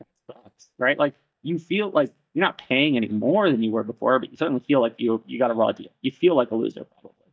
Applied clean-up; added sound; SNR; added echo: neural mask model DeepFilterNet 3.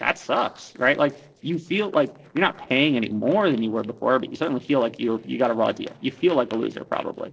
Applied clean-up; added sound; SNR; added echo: neural separator model SepFormer DNS4.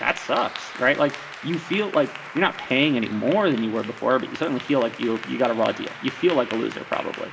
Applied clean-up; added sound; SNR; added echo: none; Applause / Clapping; 13 dB; reverberation time 1.5 s.